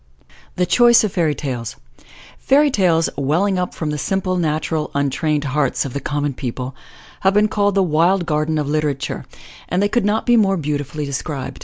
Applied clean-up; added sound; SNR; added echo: none; none; none; none.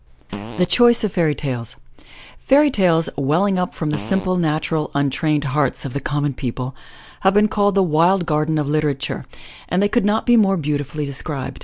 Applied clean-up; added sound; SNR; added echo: none; Fart; 15 dB; none.